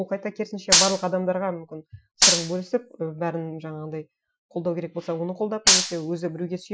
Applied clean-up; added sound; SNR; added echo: classical method Wiener filter.